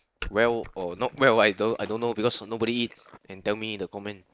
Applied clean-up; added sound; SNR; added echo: neural mask model Resemble Enhance denoiser.